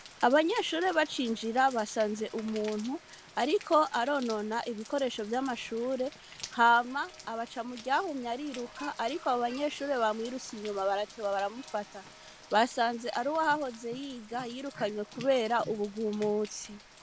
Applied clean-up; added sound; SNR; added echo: none; Rain; 19 dB; none.